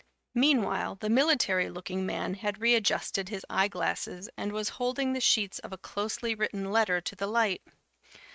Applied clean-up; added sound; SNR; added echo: neural mask model RNNoise.